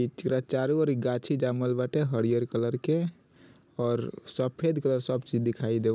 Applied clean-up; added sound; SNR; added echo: none; none; none; none.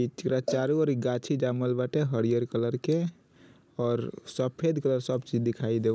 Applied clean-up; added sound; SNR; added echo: neural mask model Resemble Enhance denoiser.